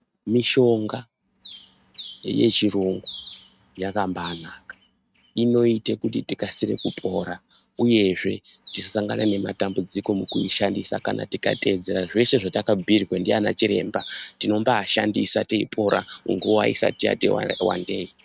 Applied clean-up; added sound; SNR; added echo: neural mask model RNNoise.